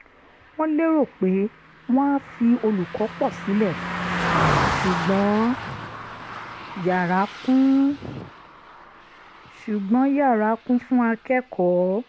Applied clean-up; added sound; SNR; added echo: none; Car passing by; 8 dB; none.